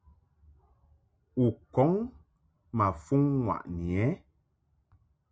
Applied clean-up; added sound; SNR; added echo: none; none; none; none.